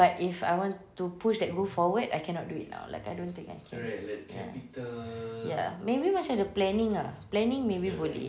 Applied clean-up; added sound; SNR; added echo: none; none; none; none.